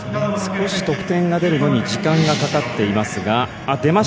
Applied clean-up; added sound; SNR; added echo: none; none; none; none.